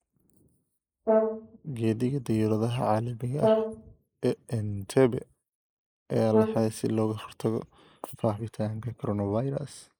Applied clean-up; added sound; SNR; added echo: neural mask model Resemble Enhance denoiser.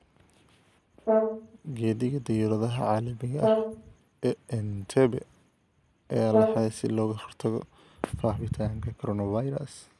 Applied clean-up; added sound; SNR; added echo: none; Brass instrument; 2 dB; none.